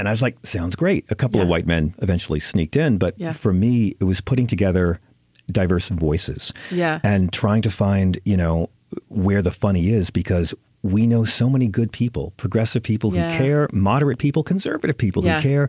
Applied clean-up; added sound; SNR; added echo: none; none; none; none.